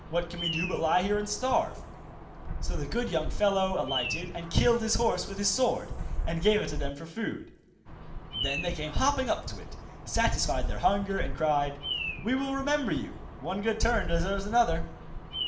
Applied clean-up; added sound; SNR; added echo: none; Bird vocalization, bird call, bird song; 6 dB; reverberation time 0.8 s.